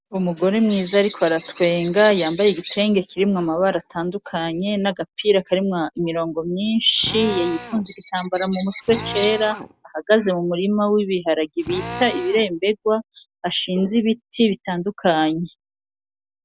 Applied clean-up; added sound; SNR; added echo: none; Drill; 12 dB; none.